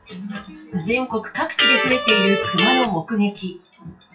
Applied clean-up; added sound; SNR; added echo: classical method WPE with log-MMSE.